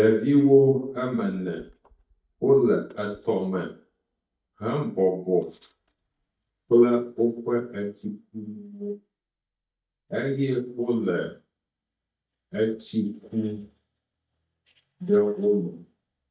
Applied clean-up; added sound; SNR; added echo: neural mask model DeepFilterNet 3.